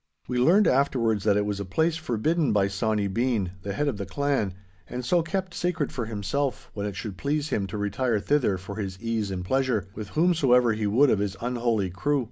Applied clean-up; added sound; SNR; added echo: none; none; none; none.